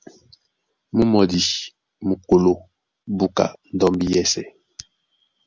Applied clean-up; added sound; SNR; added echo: none; none; none; none.